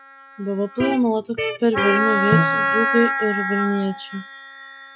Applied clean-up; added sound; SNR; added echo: classical method log-MMSE.